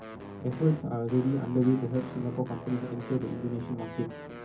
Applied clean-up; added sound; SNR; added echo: none; Guitar; 12 dB; reverberation time 0.3 s.